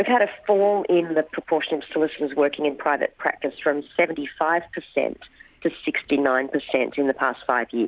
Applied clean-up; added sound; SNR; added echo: none; none; none; none.